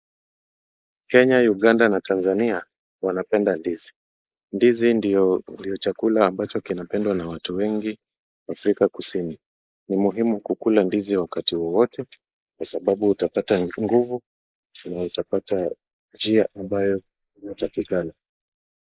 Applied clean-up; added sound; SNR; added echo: neural mask model Resemble Enhance denoiser.